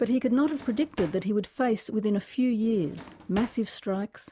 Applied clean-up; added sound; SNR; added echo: none; Drawer open or close; 18 dB; none.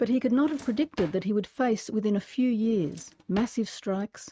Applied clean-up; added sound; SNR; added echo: neural mask model RNNoise.